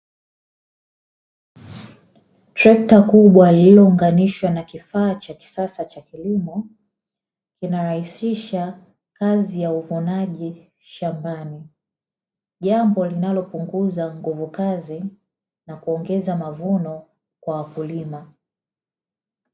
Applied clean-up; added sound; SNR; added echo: none; none; none; none.